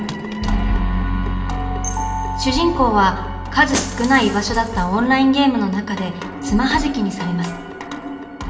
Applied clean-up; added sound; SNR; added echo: none; Shatter; 19 dB; reverberation time 1.5 s.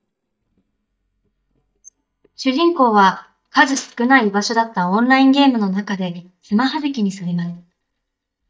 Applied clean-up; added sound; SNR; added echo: neural mask model DeepFilterNet 3.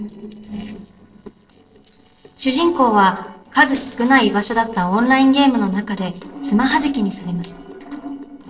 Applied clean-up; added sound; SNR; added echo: neural separator model SepFormer DNS4.